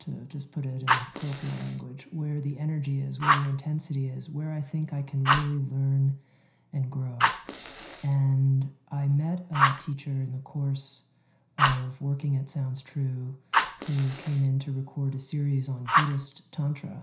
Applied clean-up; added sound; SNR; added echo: none; Fire; 3 dB; reverberation time 0.5 s.